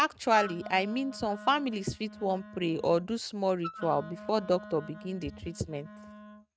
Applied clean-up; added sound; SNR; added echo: neural mask model RNNoise.